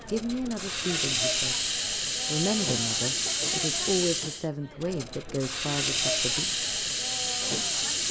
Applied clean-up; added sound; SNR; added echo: none; Hiss; -4 dB; reverberation time 1.1 s.